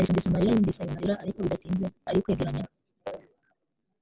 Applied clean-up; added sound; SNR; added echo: none; none; none; none.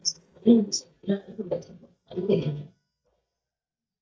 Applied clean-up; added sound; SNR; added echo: neural mask model DeepFilterNet 3.